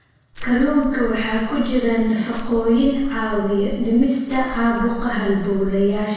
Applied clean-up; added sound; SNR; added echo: neural separator model SepFormer DNS4.